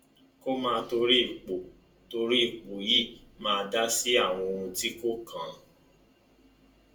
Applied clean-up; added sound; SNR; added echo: none; none; none; reverberation time 0.2 s.